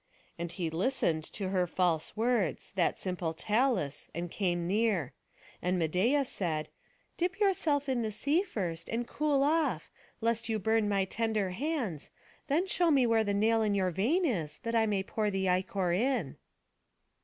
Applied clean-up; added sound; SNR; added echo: none; none; none; none.